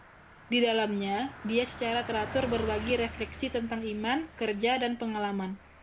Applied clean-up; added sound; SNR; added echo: none; Car passing by; 13 dB; none.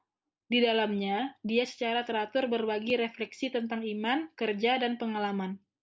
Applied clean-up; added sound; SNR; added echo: none; none; none; none.